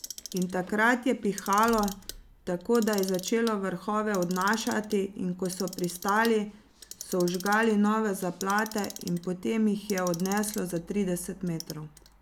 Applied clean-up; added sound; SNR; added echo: none; Clock; 16 dB; none.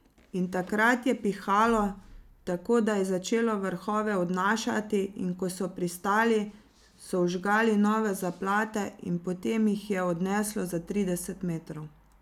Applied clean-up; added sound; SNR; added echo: none; none; none; none.